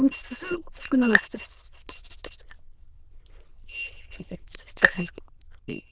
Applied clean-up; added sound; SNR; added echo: neural diffusion model UNIVERSE++.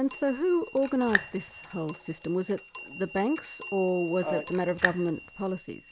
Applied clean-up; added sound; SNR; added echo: none; Raindrop + Clock; 8 dB; none.